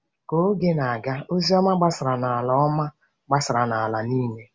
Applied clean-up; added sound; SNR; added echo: none; none; none; none.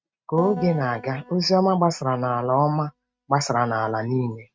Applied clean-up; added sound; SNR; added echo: neural mask model RNNoise.